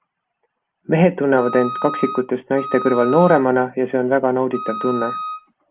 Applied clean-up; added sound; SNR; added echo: none; Wind instrument, woodwind instrument; 9 dB; none.